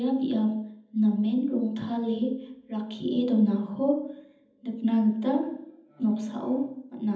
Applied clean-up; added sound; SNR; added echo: none; none; none; reverberation time 0.8 s.